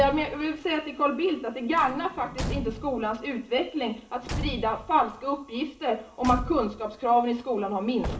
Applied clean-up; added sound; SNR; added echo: none; Slam / Truck / Car; 11 dB; reverberation time 0.4 s.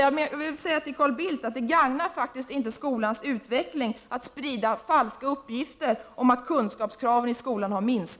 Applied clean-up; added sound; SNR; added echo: none; none; none; none.